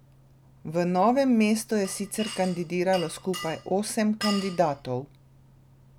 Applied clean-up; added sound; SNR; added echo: none; Glass; 13 dB; none.